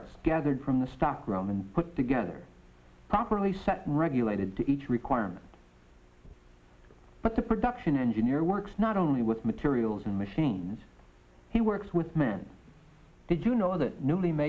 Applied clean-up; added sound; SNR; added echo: none; none; none; none.